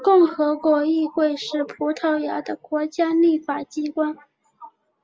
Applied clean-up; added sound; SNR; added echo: none; none; none; none.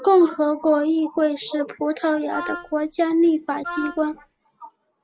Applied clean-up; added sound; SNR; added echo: none; Wind instrument, woodwind instrument; 12 dB; none.